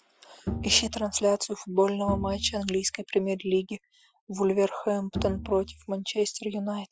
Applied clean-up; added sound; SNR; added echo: classical method Wiener filter.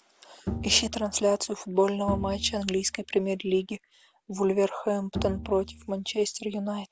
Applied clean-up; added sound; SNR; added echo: none; Bowed string instrument; 10 dB; none.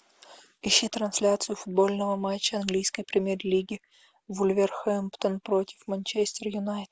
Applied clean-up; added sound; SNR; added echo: none; none; none; none.